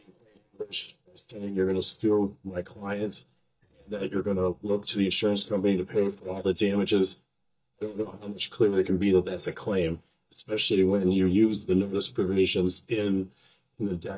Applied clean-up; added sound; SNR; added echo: neural mask model DeepFilterNet 3.